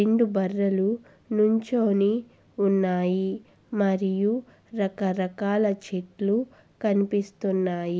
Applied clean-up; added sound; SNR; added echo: none; none; none; none.